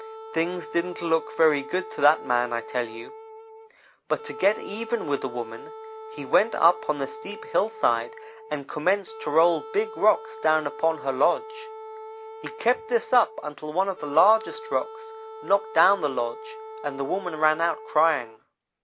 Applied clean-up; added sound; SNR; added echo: none; Wind instrument, woodwind instrument; 14 dB; none.